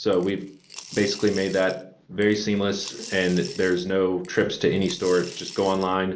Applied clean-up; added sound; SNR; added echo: none; Coin (dropping) / Glass; 18 dB; none.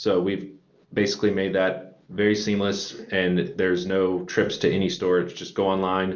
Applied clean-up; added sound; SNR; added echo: none; none; none; none.